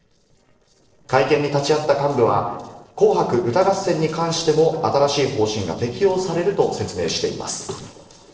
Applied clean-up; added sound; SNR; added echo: neural separator model SepFormer DNS4.